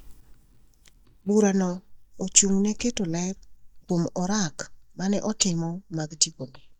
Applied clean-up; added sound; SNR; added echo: neural mask model DeepFilterNet 3.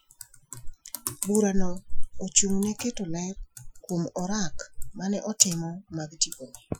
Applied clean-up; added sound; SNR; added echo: classical method Wiener filter.